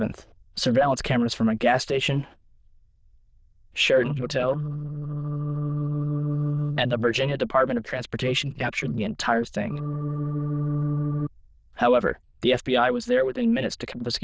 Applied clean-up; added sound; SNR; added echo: neural diffusion model UNIVERSE++.